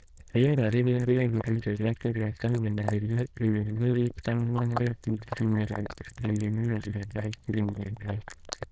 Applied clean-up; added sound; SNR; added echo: neural diffusion model UNIVERSE++.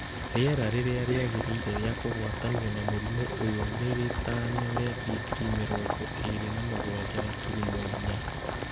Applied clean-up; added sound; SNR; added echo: none; Boiling; -2 dB; none.